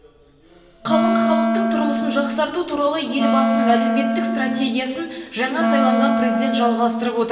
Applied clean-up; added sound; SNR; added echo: none; Wind instrument, woodwind instrument; -2 dB; reverberation time 1.4 s.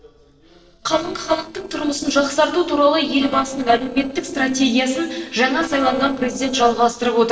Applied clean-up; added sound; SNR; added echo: neural separator model SepFormer DNS4.